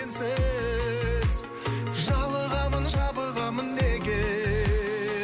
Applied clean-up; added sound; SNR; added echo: none; none; none; none.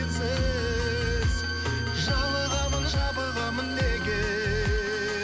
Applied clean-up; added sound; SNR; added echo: none; Bass guitar + Bowed string instrument; 3 dB; none.